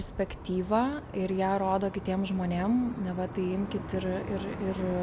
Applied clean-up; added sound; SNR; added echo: none; Chirp, tweet; 9 dB; none.